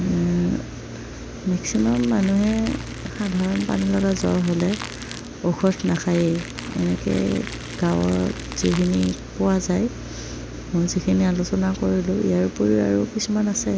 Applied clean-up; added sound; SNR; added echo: none; Crackle; 16 dB; none.